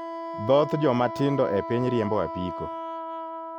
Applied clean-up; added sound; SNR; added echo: none; Wind instrument, woodwind instrument; 8 dB; none.